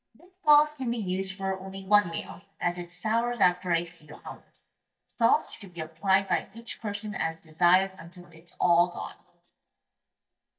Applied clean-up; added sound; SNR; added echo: neural mask model DeepFilterNet 3.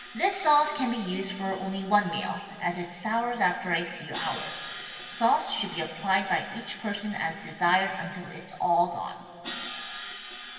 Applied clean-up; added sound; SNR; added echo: none; Crash cymbal; 15 dB; reverberation time 2.5 s.